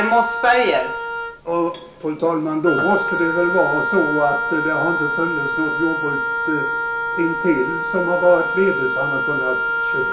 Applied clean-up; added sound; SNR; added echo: none; Wind instrument, woodwind instrument; 2 dB; reverberation time 0.5 s.